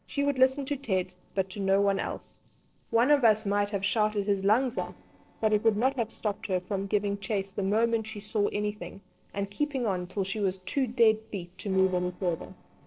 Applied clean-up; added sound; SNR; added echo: neural separator model SepFormer DNS4.